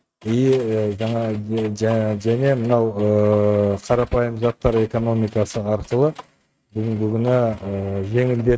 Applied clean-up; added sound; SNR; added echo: neural mask model RNNoise.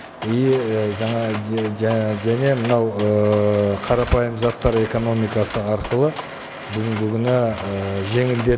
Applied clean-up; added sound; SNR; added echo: none; Mechanisms; 12 dB; none.